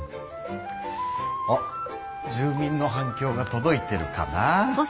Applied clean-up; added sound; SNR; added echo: none; none; none; none.